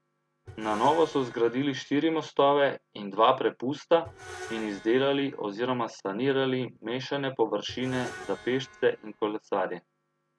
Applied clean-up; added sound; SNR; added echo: none; Screech; 19 dB; none.